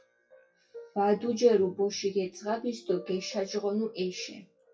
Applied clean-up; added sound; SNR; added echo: classical method WPE with log-MMSE.